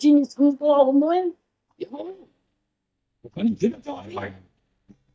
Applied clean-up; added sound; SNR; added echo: neural mask model DeepFilterNet 3.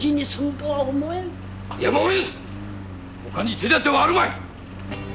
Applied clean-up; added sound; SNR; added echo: none; Engine; 11 dB; none.